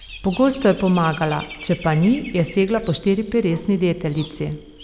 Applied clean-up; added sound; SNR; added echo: none; Bird / Dog; 17 dB; none.